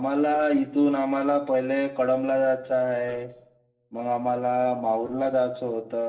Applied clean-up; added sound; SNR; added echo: neural separator model SepFormer DNS4.